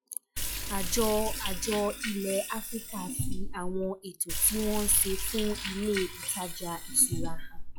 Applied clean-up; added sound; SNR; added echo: classical method log-MMSE.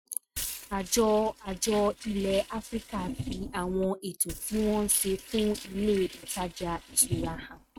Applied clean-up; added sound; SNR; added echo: neural mask model RNNoise.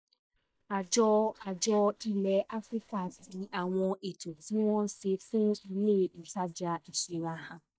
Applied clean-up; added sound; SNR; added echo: neural mask model DeepFilterNet 3.